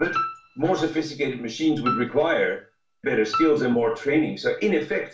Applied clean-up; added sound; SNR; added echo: none; Piano; 10 dB; reverberation time 0.2 s.